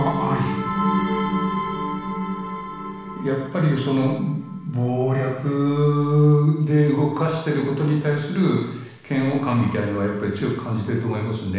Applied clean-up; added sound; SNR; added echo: none; none; none; reverberation time 0.9 s.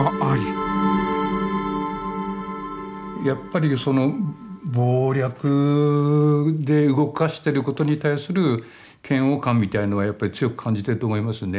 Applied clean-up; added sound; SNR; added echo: none; none; none; none.